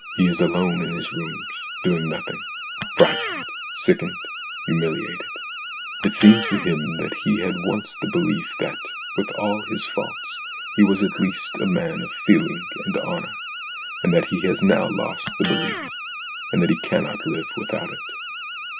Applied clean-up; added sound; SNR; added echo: none; Electric guitar + Alarm; 8 dB; none.